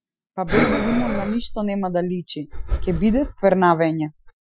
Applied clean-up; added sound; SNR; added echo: classical method Wiener filter.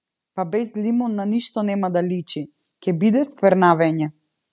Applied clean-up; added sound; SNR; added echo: none; none; none; none.